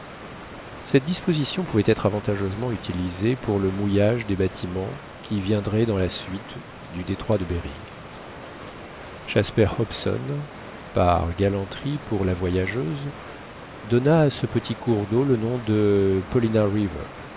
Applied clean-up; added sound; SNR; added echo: none; Water; 15 dB; none.